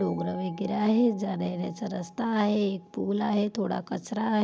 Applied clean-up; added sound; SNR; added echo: none; Bell; 20 dB; none.